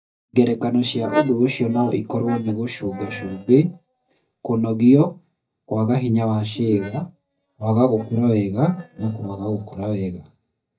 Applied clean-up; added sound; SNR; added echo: neural mask model DeepFilterNet 3.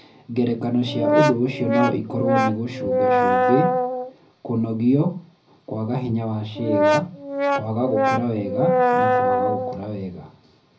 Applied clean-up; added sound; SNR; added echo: none; Brass instrument; -3 dB; reverberation time 0.4 s.